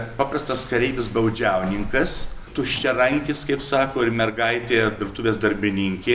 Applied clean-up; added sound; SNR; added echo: none; none; none; none.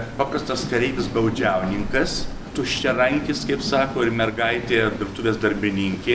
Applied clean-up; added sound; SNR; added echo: none; Train; 10 dB; none.